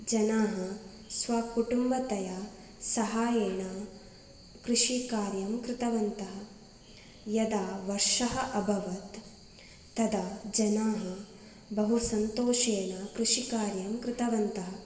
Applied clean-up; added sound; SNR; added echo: none; none; none; reverberation time 1.3 s.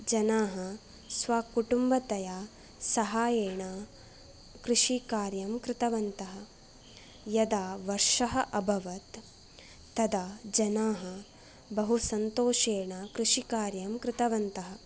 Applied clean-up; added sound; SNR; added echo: none; none; none; none.